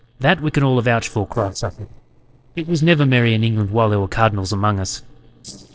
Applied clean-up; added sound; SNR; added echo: neural separator model SepFormer DNS4.